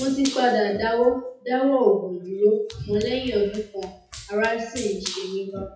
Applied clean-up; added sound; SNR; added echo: classical method WPE with log-MMSE.